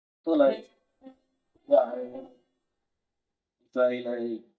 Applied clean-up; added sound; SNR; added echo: neural mask model DeepFilterNet 3.